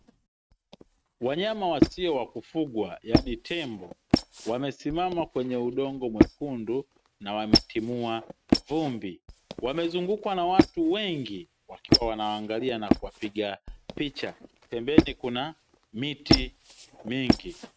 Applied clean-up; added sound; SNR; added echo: neural mask model RNNoise.